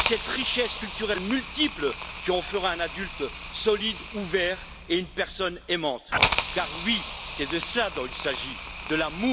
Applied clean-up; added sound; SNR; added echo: none; Hiss; 3 dB; none.